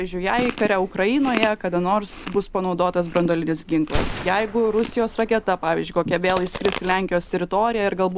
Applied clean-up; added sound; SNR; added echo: none; Gunshot, gunfire + Chewing, mastication; 10 dB; none.